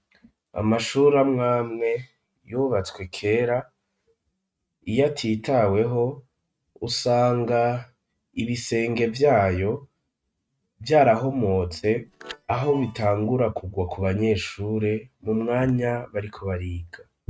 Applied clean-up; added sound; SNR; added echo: neural mask model RNNoise.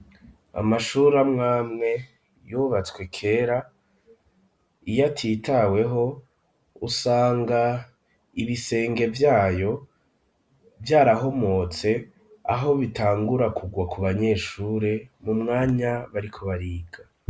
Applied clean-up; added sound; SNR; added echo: none; none; none; none.